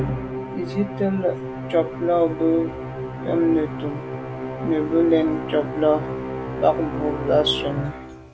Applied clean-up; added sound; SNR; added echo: none; Musical instrument; 6 dB; none.